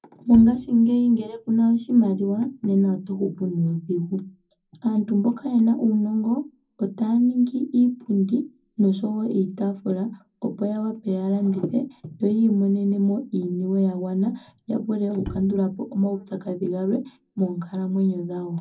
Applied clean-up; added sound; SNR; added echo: none; Bowed string instrument; 17 dB; reverberation time 0.4 s.